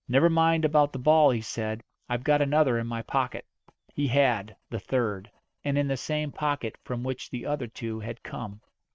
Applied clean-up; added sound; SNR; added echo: neural mask model RNNoise.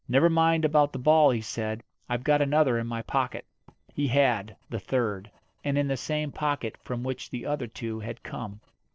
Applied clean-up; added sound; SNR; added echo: neural separator model SepFormer DNS4.